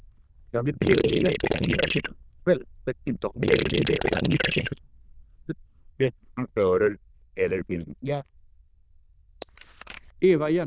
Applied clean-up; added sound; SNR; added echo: neural diffusion model UNIVERSE++.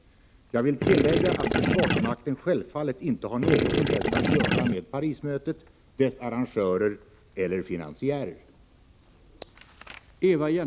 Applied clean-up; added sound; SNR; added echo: none; Gurgling / Liquid; -3 dB; none.